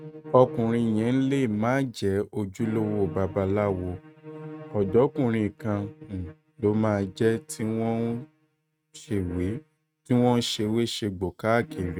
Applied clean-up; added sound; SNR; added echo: neural mask model RNNoise.